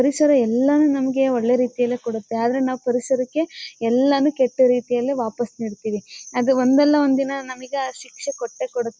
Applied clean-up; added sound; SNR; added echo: none; none; none; none.